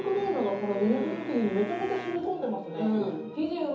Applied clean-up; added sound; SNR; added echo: none; Wind instrument, woodwind instrument; 16 dB; reverberation time 0.5 s.